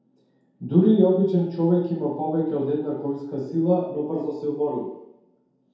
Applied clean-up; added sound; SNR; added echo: none; none; none; reverberation time 0.8 s.